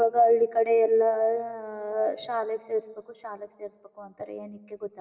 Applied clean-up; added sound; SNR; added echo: none; none; none; reverberation time 1.8 s.